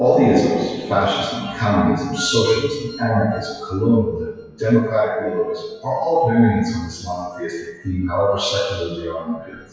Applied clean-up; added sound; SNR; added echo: classical method WPE with log-MMSE.